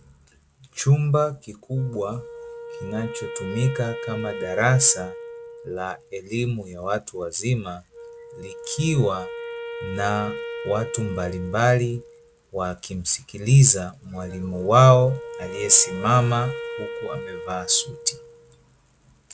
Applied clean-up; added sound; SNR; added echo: none; Wind instrument, woodwind instrument; 13 dB; none.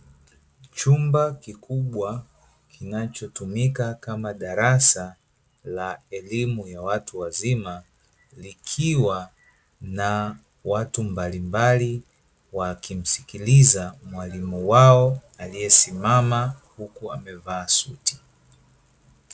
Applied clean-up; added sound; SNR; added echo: none; none; none; none.